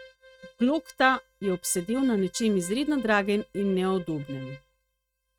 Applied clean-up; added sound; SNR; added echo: neural mask model RNNoise.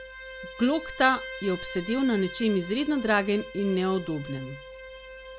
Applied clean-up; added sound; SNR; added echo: none; Bowed string instrument; 13 dB; none.